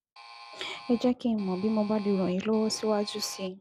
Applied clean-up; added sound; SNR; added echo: none; Alarm; 18 dB; none.